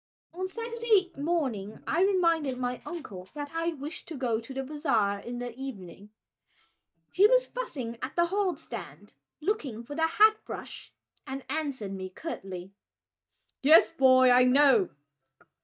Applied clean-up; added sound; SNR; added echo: neural mask model DeepFilterNet 3.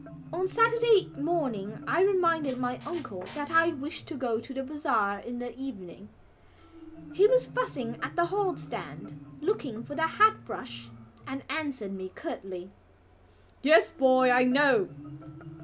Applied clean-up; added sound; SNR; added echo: none; Marimba, xylophone + Squeak; 17 dB; none.